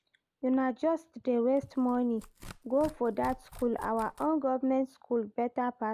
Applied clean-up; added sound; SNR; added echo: none; Tearing; 19 dB; none.